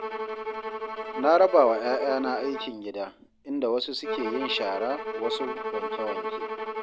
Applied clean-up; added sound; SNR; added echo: none; Bowed string instrument; 6 dB; none.